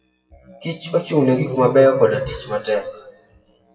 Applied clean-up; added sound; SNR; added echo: classical method WPE with log-MMSE.